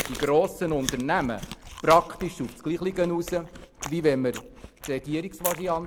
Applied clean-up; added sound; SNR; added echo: none; Chewing, mastication; 13 dB; none.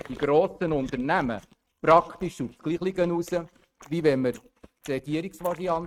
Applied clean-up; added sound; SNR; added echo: neural mask model RNNoise.